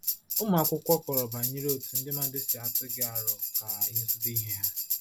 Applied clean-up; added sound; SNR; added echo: none; Tambourine; -2 dB; none.